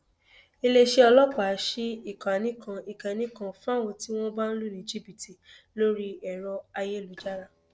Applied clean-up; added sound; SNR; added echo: neural separator model SepFormer DNS4.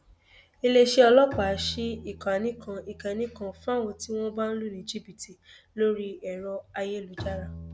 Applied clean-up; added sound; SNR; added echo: none; Bowed string instrument; 17 dB; none.